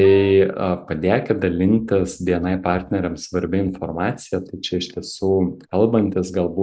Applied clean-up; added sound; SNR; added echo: neural mask model Resemble Enhance denoiser.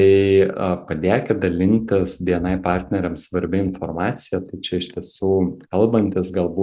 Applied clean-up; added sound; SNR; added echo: none; none; none; none.